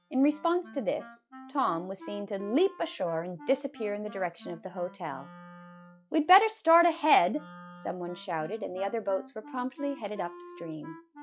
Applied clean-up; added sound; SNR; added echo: classical method log-MMSE.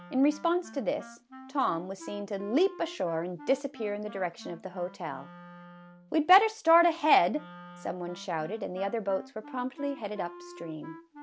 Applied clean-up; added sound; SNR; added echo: none; Wind instrument, woodwind instrument; 19 dB; none.